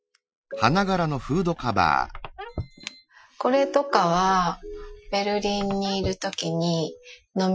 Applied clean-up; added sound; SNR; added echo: classical method Wiener filter.